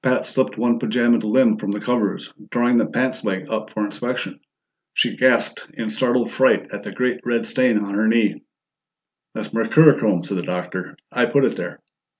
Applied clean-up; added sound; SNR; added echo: none; none; none; none.